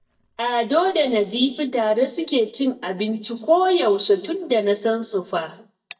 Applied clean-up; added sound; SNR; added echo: neural mask model DeepFilterNet 3.